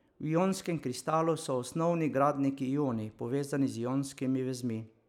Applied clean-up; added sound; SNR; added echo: none; none; none; none.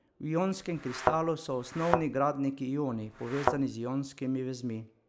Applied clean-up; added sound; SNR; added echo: none; Thump, thud; 2 dB; none.